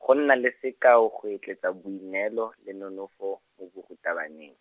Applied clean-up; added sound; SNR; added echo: none; none; none; none.